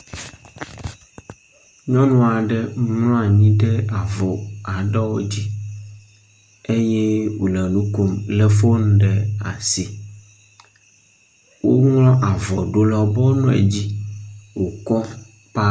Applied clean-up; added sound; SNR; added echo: none; none; none; none.